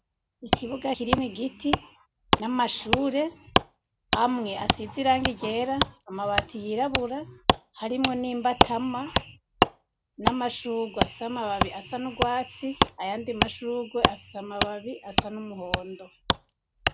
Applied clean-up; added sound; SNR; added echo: none; Wood; -1 dB; none.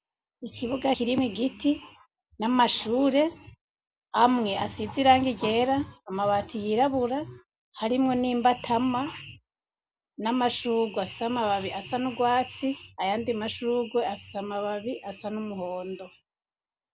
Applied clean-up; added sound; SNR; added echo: none; none; none; none.